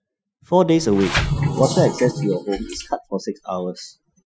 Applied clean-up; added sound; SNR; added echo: classical method Wiener filter.